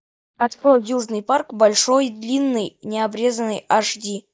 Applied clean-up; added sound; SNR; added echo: neural mask model DeepFilterNet 3.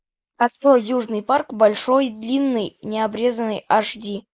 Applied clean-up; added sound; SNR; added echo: neural mask model Resemble Enhance denoiser.